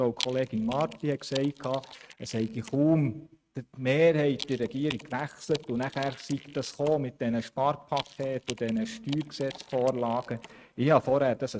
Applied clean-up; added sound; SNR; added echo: neural mask model RNNoise.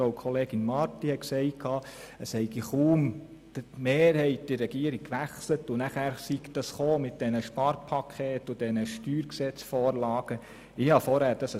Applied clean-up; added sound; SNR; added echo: none; none; none; none.